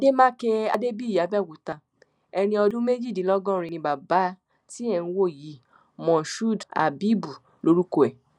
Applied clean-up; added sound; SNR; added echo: none; none; none; none.